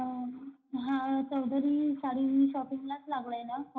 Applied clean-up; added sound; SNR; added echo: none; none; none; reverberation time 0.4 s.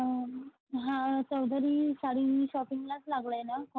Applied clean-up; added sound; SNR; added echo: none; none; none; none.